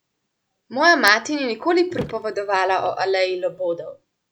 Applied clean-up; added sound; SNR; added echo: none; Car; 19 dB; none.